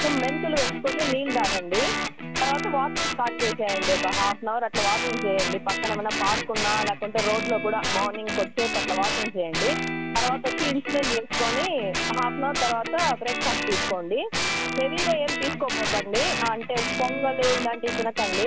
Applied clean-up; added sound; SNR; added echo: none; Guitar; 1 dB; none.